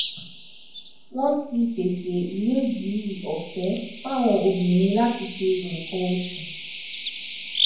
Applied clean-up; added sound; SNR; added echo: none; Bird vocalization, bird call, bird song; 7 dB; reverberation time 0.9 s.